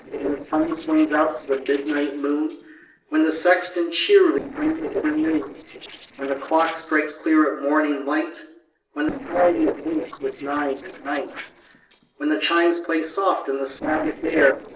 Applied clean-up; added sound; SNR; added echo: neural separator model SepFormer DNS4.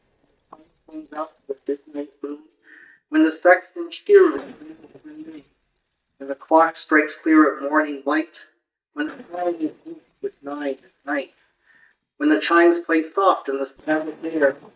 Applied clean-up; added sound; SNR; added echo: neural mask model DeepFilterNet 3.